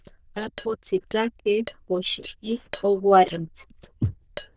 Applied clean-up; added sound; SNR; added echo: neural diffusion model UNIVERSE++.